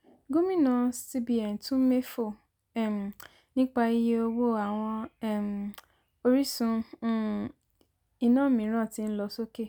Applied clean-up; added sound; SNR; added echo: none; none; none; none.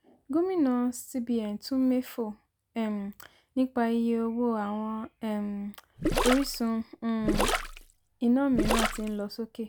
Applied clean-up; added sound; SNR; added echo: none; Gurgling; 1 dB; none.